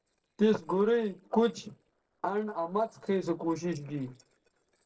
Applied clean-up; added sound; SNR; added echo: neural separator model SepFormer DNS4.